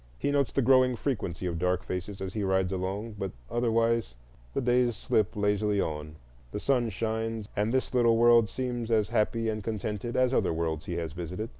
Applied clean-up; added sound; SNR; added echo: none; none; none; none.